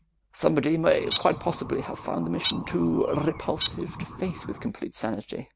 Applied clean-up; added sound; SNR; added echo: none; Bird; 4 dB; none.